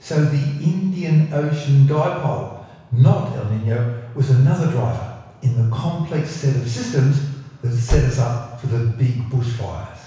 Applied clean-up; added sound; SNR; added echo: none; Car; 7 dB; reverberation time 1.1 s.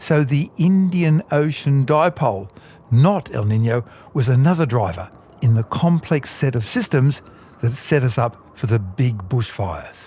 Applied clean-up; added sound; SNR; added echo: none; none; none; none.